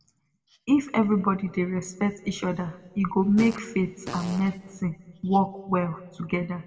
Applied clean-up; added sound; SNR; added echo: none; Fart; 14 dB; reverberation time 1.1 s.